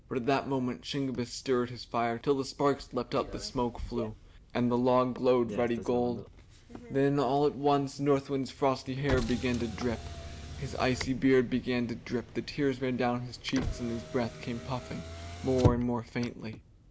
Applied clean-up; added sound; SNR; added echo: none; Motor vehicle (road); 10 dB; none.